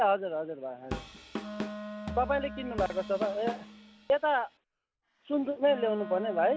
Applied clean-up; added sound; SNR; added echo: none; Wind instrument, woodwind instrument + Drum kit; 10 dB; none.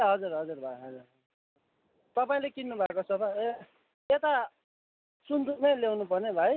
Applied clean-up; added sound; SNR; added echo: none; none; none; none.